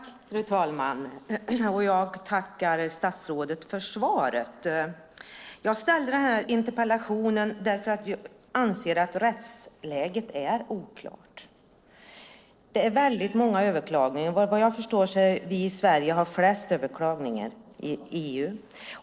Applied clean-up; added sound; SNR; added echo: neural separator model SepFormer DNS4.